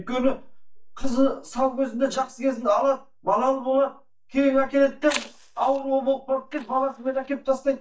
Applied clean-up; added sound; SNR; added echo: neural mask model DeepFilterNet 3.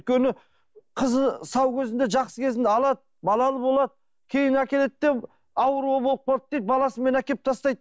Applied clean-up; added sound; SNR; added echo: none; none; none; none.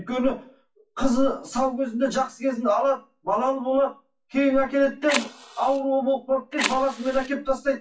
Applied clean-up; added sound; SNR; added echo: classical method WPE with log-MMSE.